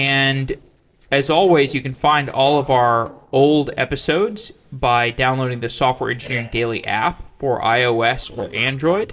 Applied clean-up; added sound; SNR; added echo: neural separator model SepFormer DNS4.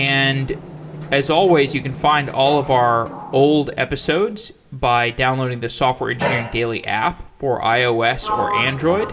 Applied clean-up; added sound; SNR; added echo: none; Sliding door; 11 dB; reverberation time 0.2 s.